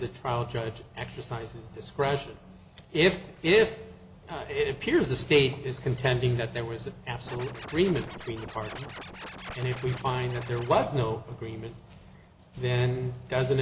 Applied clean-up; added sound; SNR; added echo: none; Scratching (performance technique); 13 dB; none.